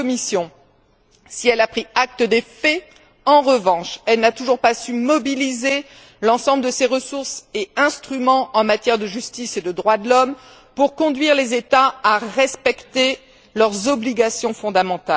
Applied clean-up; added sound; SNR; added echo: none; none; none; none.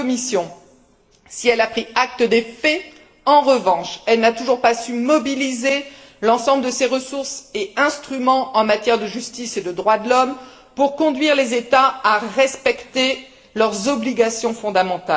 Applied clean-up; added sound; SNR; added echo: none; none; none; reverberation time 0.7 s.